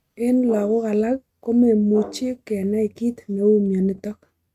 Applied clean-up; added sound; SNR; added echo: neural mask model RNNoise.